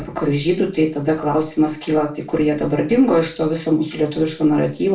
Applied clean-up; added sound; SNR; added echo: none; none; none; reverberation time 0.3 s.